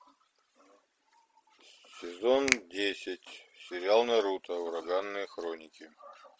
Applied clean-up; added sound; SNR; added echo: none; Finger snapping; 5 dB; none.